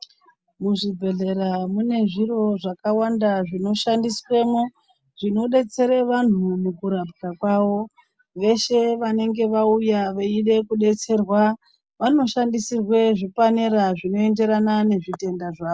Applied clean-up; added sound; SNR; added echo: none; none; none; none.